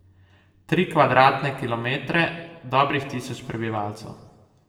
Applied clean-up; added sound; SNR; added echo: none; none; none; reverberation time 1.0 s.